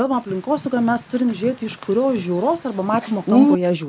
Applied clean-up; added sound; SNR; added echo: none; Bird; 3 dB; none.